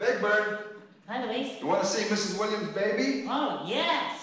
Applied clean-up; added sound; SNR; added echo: none; none; none; reverberation time 0.9 s.